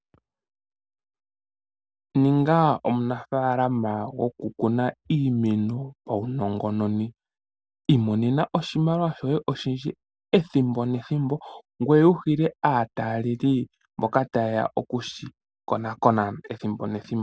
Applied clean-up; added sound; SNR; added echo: none; none; none; none.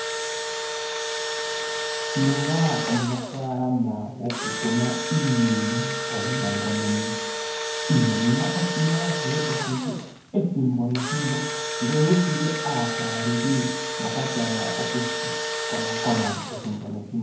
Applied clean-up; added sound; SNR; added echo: none; Engine / Drill; 3 dB; reverberation time 0.9 s.